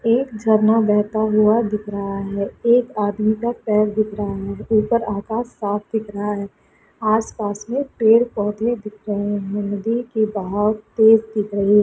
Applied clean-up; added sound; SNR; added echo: none; none; none; none.